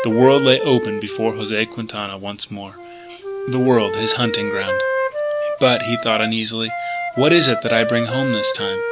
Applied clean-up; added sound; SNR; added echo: none; Wind instrument, woodwind instrument; 5 dB; none.